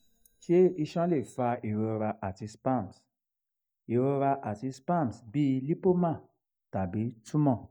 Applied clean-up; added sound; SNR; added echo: neural mask model DeepFilterNet 3.